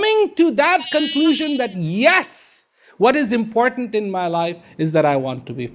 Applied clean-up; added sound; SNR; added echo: neural mask model Resemble Enhance denoiser.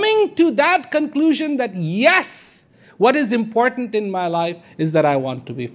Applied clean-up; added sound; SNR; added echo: none; none; none; none.